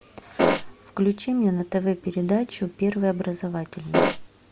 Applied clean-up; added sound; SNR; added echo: none; Fart; -4 dB; none.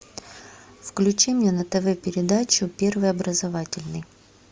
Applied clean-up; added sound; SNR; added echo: none; none; none; none.